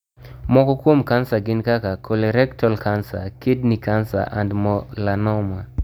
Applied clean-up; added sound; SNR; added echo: none; none; none; none.